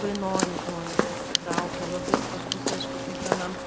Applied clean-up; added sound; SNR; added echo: none; Walk, footsteps; -5 dB; none.